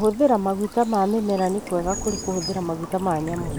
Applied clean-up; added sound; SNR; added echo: none; Stream / Bird vocalization, bird call, bird song; 12 dB; none.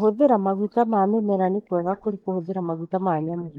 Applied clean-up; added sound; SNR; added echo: neural mask model DeepFilterNet 3.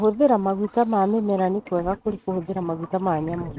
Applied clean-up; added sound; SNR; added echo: neural mask model RNNoise.